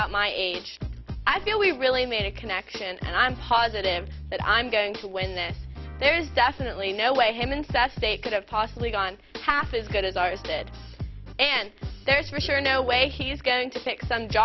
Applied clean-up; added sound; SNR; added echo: none; none; none; none.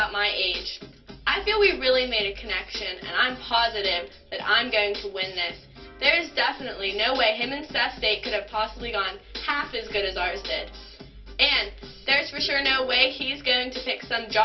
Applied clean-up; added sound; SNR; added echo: none; none; none; reverberation time 0.3 s.